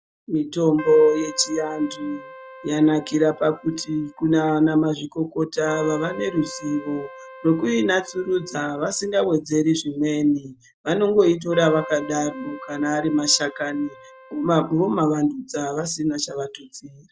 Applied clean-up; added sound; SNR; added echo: none; Keyboard (musical); 17 dB; none.